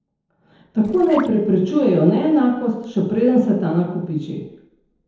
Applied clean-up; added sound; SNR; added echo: neural separator model SepFormer DNS4.